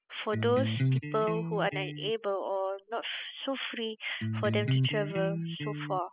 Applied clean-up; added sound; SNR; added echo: classical method spectral subtraction.